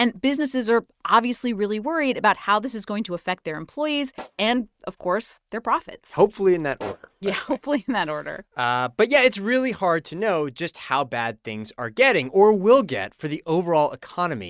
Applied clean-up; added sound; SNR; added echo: neural mask model RNNoise.